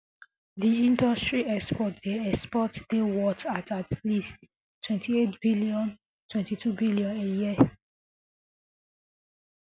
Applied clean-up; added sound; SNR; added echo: none; none; none; none.